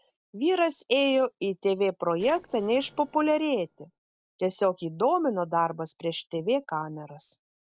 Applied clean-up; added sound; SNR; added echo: neural separator model SepFormer DNS4.